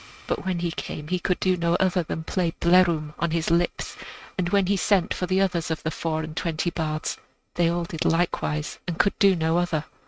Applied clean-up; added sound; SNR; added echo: neural mask model RNNoise.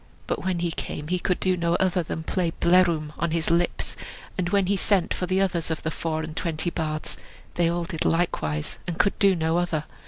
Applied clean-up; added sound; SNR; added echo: none; none; none; none.